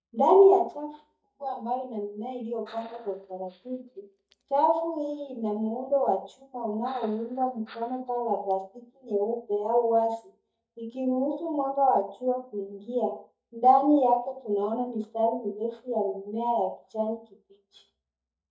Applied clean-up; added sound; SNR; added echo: neural mask model DeepFilterNet 3.